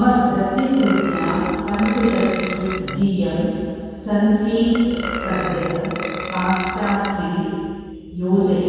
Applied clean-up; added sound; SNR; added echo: none; Burping, eructation; 10 dB; reverberation time 2.1 s.